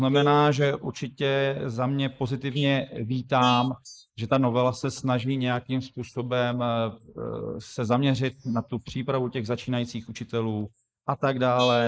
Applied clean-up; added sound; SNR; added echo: neural mask model Resemble Enhance denoiser.